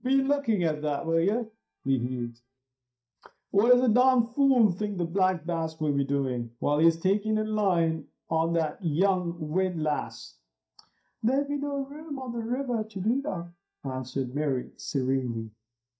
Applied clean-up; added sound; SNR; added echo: neural mask model DeepFilterNet 3.